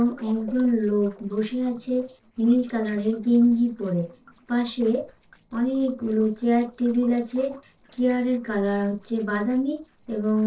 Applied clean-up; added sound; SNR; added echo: neural separator model SepFormer DNS4.